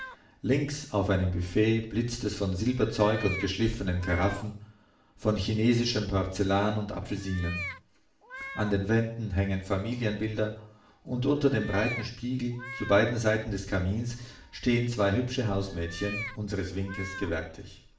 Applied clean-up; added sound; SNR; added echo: none; Meow; 16 dB; reverberation time 0.5 s.